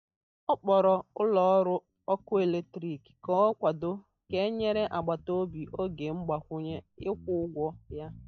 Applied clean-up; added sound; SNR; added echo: neural mask model DeepFilterNet 3.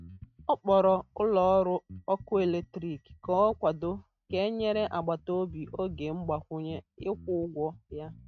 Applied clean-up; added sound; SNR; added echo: neural mask model RNNoise.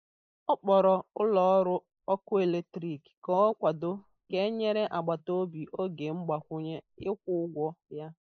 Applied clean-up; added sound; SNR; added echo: neural mask model Resemble Enhance denoiser.